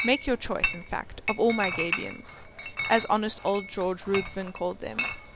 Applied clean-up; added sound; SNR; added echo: none; Chatter / Chink, clink; 6 dB; none.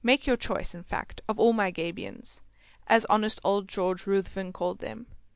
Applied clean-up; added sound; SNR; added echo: none; none; none; none.